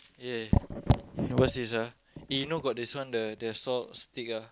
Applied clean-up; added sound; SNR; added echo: none; none; none; none.